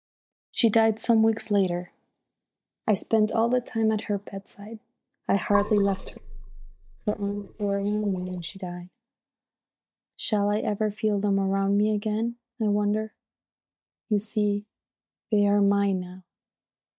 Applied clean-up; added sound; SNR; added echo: neural mask model DeepFilterNet 3.